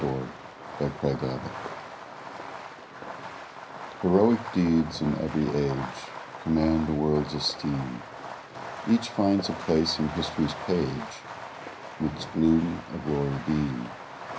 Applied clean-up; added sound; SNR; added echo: none; Fireworks; 11 dB; reverberation time 0.4 s.